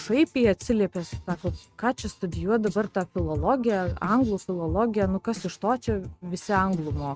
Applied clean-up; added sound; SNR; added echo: neural mask model RNNoise.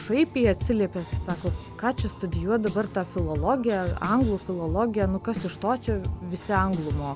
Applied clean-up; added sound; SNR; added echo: none; Drum kit; 6 dB; none.